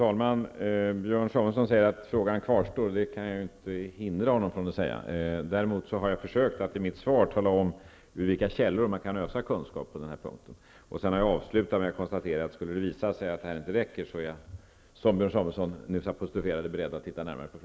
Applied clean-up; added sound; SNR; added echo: none; none; none; none.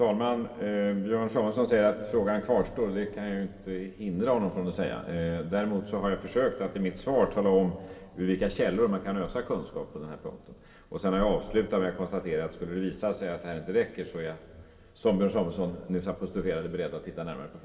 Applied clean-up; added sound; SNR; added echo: none; none; none; reverberation time 2.6 s.